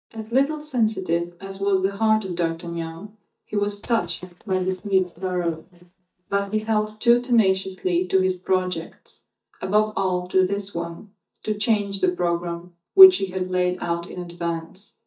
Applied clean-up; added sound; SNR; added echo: neural mask model DeepFilterNet 3.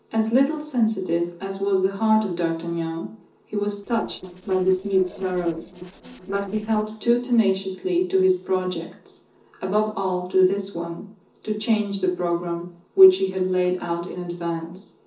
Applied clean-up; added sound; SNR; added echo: neural separator model SepFormer DNS4.